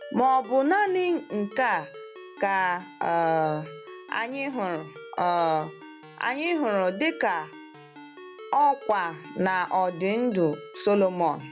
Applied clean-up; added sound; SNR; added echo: none; Ringtone; 17 dB; none.